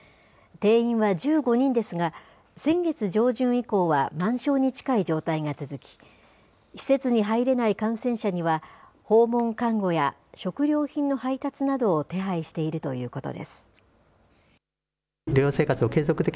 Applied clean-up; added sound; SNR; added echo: none; none; none; none.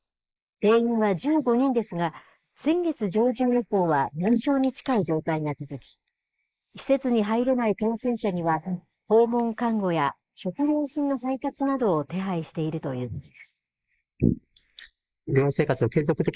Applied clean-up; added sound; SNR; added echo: neural mask model Resemble Enhance denoiser.